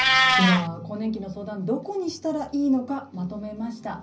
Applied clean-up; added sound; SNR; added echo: none; Meow; 1 dB; reverberation time 0.5 s.